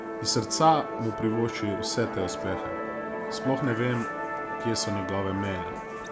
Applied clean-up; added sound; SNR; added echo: none; Musical instrument; 4 dB; none.